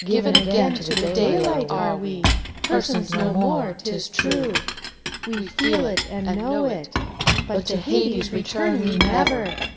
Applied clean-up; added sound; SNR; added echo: none; Chink, clink; 4 dB; reverberation time 1.4 s.